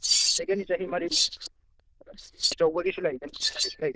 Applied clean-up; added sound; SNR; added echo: neural diffusion model UNIVERSE++.